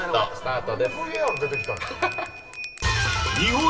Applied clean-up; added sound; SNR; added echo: none; Bell; 10 dB; reverberation time 2.8 s.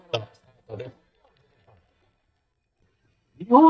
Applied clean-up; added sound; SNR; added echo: neural mask model DeepFilterNet 3.